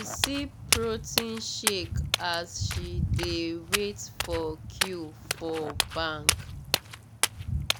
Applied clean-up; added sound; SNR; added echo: none; Walk, footsteps; -3 dB; none.